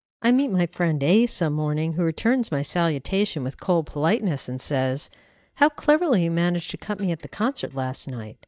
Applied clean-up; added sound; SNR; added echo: neural mask model DeepFilterNet 3.